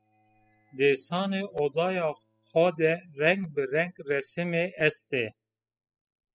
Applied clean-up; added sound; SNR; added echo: classical method spectral subtraction.